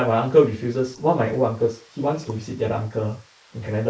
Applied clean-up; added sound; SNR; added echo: neural mask model Resemble Enhance denoiser.